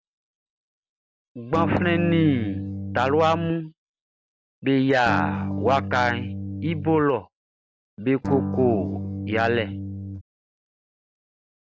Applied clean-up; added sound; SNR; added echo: none; Electric guitar / Strum; 3 dB; none.